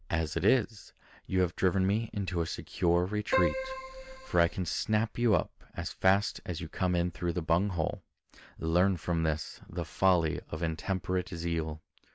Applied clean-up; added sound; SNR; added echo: none; Keyboard (musical); 4 dB; none.